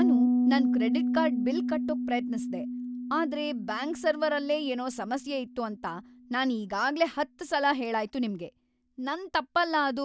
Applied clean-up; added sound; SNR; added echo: none; Piano; 1 dB; none.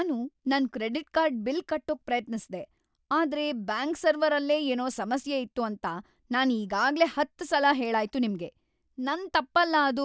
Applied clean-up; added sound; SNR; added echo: none; none; none; none.